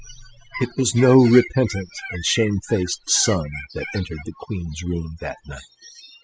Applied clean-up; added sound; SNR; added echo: classical method spectral subtraction.